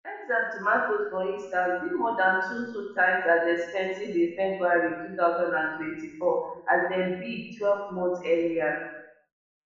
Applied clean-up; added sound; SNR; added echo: none; none; none; reverberation time 0.9 s.